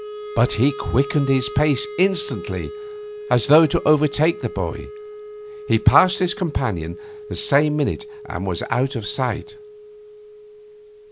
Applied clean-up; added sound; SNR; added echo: none; Wind instrument, woodwind instrument; 14 dB; none.